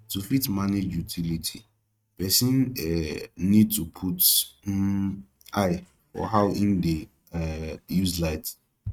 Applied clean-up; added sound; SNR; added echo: neural mask model RNNoise.